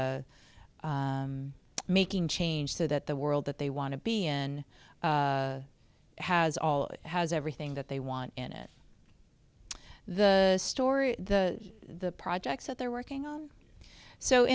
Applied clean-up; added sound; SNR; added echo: none; none; none; none.